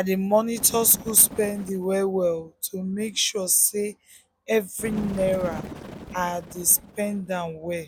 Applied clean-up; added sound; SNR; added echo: none; Bird; 15 dB; none.